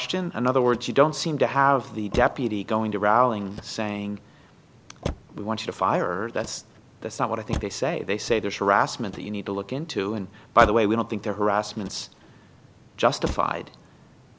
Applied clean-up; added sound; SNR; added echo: none; Motor vehicle (road); 15 dB; none.